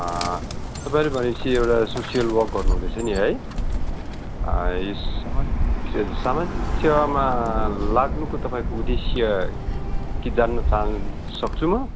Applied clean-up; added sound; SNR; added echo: none; Bird; -1 dB; none.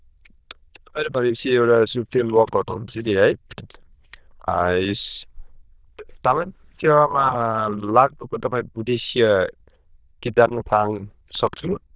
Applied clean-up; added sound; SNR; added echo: neural diffusion model UNIVERSE++.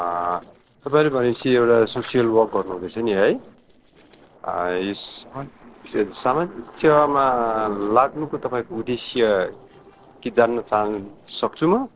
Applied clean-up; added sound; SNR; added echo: neural separator model SepFormer DNS4.